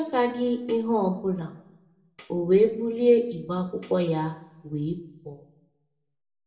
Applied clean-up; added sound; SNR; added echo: none; Tambourine; 18 dB; reverberation time 0.6 s.